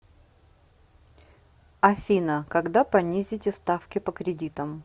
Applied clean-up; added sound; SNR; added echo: none; none; none; none.